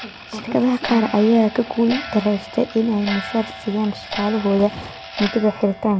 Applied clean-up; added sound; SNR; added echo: none; Clock; 13 dB; none.